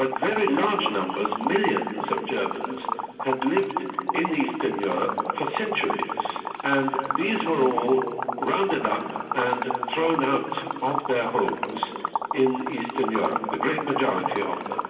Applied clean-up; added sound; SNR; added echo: none; Liquid; 4 dB; reverberation time 2.5 s.